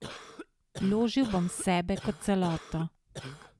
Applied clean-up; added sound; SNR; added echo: none; Cough; 14 dB; none.